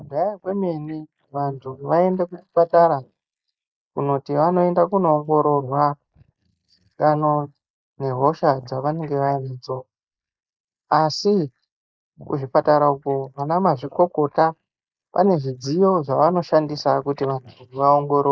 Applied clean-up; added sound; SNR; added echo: neural mask model Resemble Enhance denoiser.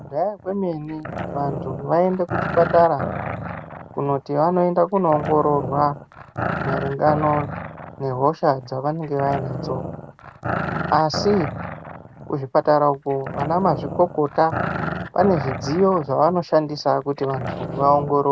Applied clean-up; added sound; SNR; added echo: none; Growling; 8 dB; none.